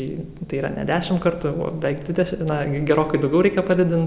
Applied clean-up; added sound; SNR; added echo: none; none; none; none.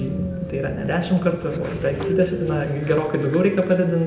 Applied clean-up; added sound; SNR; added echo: none; Train; 8 dB; reverberation time 0.7 s.